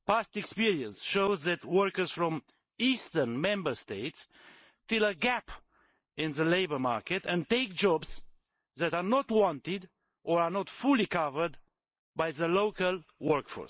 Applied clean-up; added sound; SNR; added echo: neural mask model Resemble Enhance denoiser.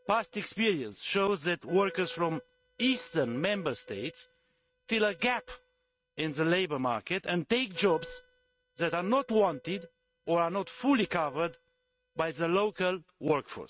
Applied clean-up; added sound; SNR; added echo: neural mask model RNNoise.